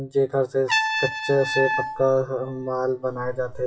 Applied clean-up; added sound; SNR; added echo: classical method WPE with log-MMSE.